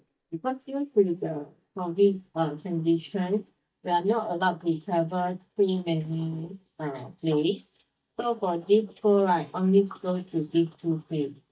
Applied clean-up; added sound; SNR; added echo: neural mask model DeepFilterNet 3.